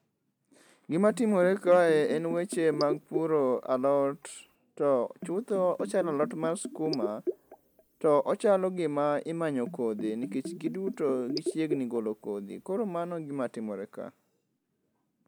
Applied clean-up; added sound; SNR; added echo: none; Bathtub (filling or washing); 10 dB; none.